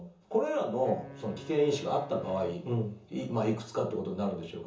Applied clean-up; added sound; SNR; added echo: none; Wind instrument, woodwind instrument; 18 dB; reverberation time 0.6 s.